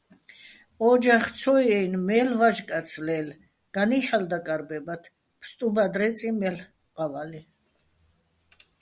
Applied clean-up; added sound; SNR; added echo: none; none; none; none.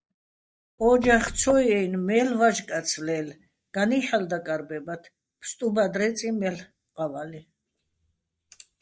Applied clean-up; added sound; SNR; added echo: neural mask model DeepFilterNet 3.